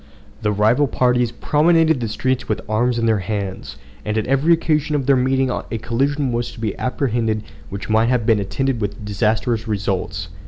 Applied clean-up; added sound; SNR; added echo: none; none; none; none.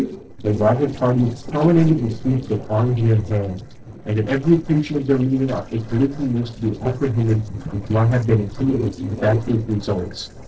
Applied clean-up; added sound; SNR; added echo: neural separator model SepFormer DNS4.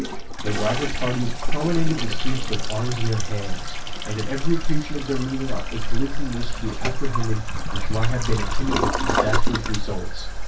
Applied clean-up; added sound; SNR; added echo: none; Toilet flush; 11 dB; reverberation time 0.2 s.